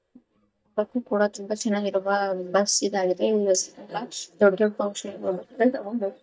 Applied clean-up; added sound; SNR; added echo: neural mask model DeepFilterNet 3.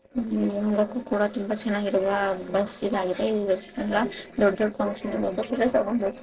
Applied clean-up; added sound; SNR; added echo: neural separator model SepFormer DNS4.